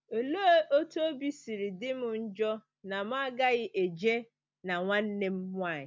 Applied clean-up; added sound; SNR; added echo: none; none; none; none.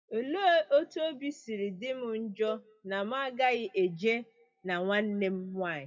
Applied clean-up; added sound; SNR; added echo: classical method WPE with log-MMSE.